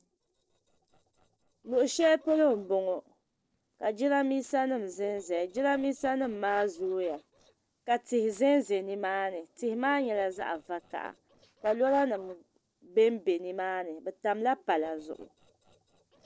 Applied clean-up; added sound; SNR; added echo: neural separator model SepFormer DNS4.